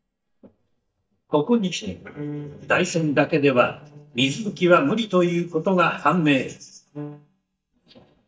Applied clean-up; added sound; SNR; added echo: neural mask model DeepFilterNet 3.